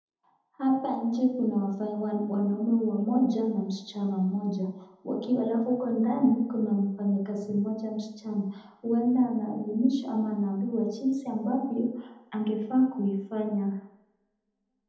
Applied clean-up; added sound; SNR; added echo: none; none; none; reverberation time 0.8 s.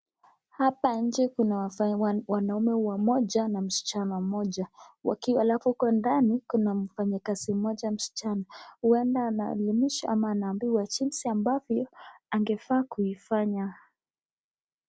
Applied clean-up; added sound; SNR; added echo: none; none; none; none.